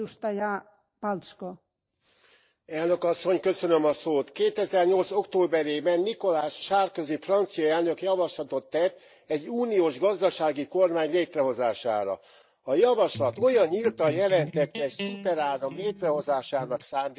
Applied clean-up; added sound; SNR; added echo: neural mask model DeepFilterNet 3.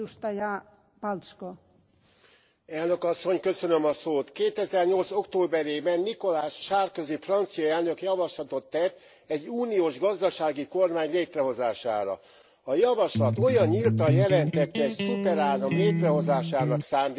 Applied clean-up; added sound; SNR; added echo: none; Electric guitar; 0 dB; none.